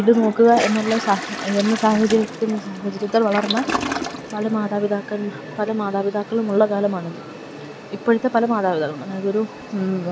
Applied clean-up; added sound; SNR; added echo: none; Toilet flush; 11 dB; none.